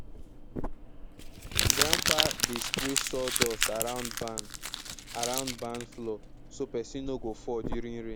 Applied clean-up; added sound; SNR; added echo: none; Crumpling, crinkling; -4 dB; none.